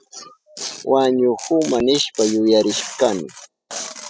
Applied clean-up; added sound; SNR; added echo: classical method spectral subtraction.